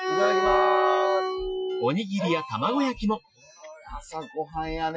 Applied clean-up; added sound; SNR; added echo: classical method Wiener filter.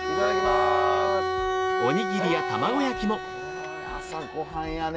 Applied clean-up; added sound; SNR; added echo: none; Bowed string instrument; 0 dB; none.